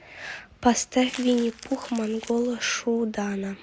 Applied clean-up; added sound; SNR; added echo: none; Crumpling, crinkling; 19 dB; none.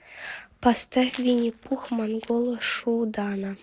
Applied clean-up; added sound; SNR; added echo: neural separator model SepFormer DNS4.